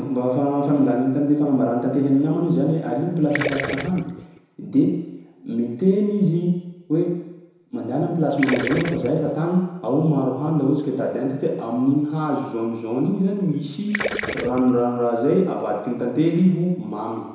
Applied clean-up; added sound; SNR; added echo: none; Gurgling; 10 dB; reverberation time 1.0 s.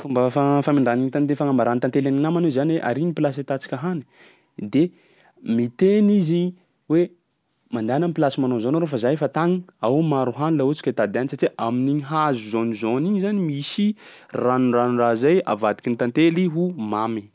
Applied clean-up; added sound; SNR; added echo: none; none; none; none.